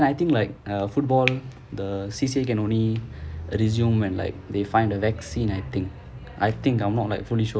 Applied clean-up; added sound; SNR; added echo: none; none; none; none.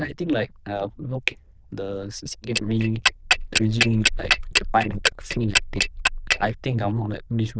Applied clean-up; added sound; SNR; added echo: neural diffusion model UNIVERSE++.